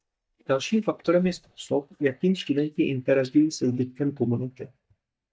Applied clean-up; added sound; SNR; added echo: neural mask model DeepFilterNet 3.